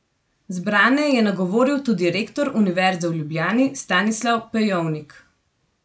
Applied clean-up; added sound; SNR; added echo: none; none; none; none.